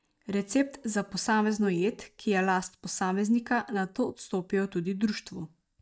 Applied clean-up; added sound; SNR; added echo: neural mask model DeepFilterNet 3.